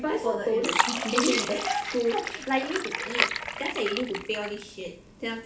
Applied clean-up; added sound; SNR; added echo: none; Fill (with liquid); 3 dB; reverberation time 0.4 s.